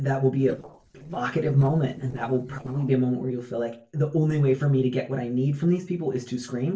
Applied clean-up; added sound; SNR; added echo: neural separator model SepFormer DNS4.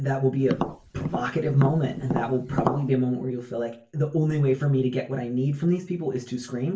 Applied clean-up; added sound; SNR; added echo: none; Tap; 5 dB; reverberation time 0.3 s.